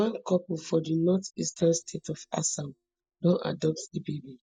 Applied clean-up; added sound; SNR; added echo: neural mask model DeepFilterNet 3.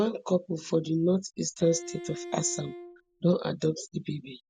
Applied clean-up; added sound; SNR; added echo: none; Bowed string instrument; 13 dB; none.